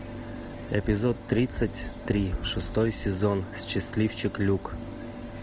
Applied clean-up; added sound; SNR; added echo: none; none; none; none.